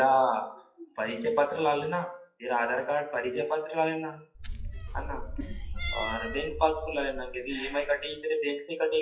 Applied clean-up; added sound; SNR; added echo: classical method WPE with log-MMSE.